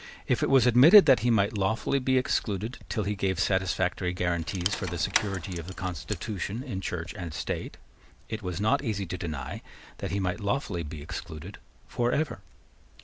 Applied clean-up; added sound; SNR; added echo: none; Rattle / Keys jangling; 9 dB; none.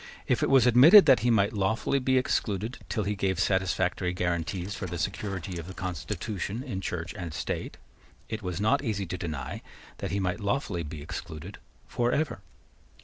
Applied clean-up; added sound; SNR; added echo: neural separator model SepFormer DNS4.